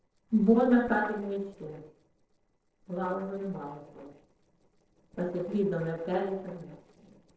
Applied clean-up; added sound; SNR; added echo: neural separator model SepFormer DNS4.